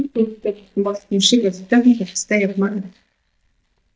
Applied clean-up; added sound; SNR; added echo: neural mask model DeepFilterNet 3.